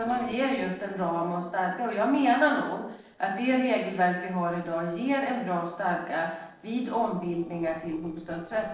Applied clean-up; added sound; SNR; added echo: neural separator model SepFormer DNS4.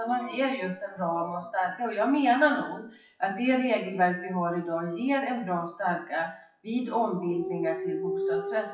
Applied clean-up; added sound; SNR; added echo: classical method WPE with log-MMSE.